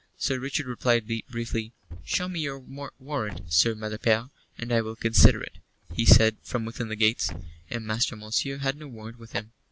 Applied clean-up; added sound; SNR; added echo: none; Slam / Car; 19 dB; none.